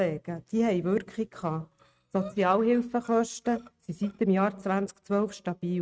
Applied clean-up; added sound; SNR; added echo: neural mask model RNNoise.